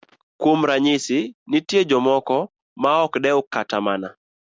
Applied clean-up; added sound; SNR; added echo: none; none; none; none.